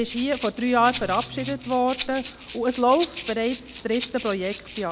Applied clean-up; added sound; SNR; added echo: none; Rattle (instrument); 9 dB; none.